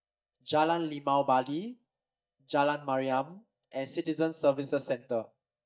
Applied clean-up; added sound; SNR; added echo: neural mask model DeepFilterNet 3.